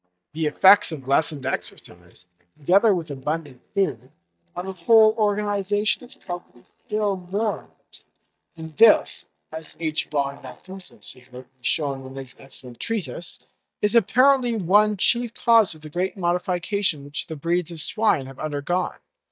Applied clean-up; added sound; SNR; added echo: neural mask model DeepFilterNet 3.